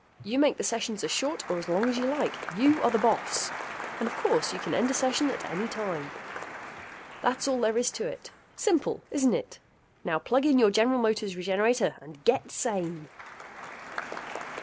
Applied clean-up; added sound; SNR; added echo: none; Applause; 12 dB; none.